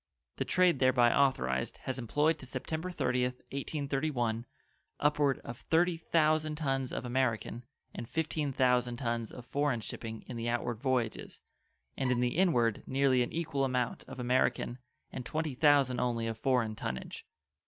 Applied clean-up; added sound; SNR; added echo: none; Bowed string instrument; 18 dB; none.